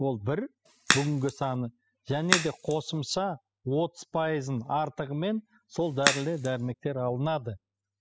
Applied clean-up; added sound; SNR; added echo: classical method spectral subtraction.